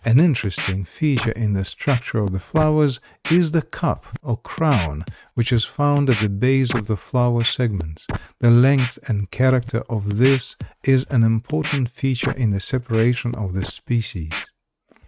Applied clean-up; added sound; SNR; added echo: neural mask model RNNoise.